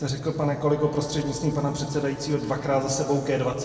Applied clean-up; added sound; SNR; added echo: none; Wind instrument, woodwind instrument; 18 dB; reverberation time 2.0 s.